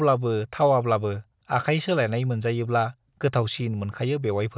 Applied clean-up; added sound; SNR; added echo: none; none; none; none.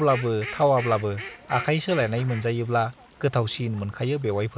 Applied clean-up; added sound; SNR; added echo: none; Fowl; 16 dB; none.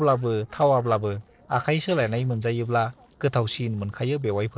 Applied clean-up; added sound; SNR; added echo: neural separator model SepFormer DNS4.